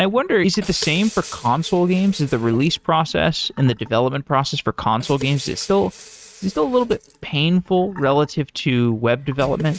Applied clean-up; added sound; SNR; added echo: neural mask model RNNoise.